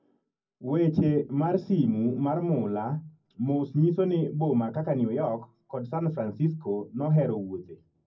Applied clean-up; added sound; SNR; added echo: none; none; none; reverberation time 0.4 s.